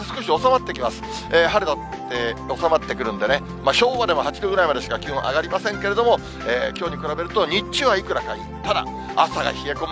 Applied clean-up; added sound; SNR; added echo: none; none; none; none.